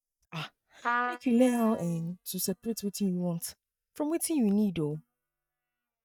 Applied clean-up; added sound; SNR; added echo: neural mask model DeepFilterNet 3.